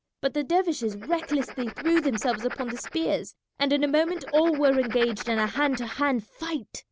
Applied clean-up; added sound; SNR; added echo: none; Writing; 13 dB; none.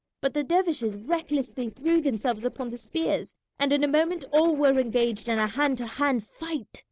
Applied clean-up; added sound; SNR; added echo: neural separator model SepFormer DNS4.